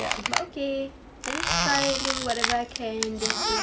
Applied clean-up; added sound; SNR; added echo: none; Squeak; -1 dB; none.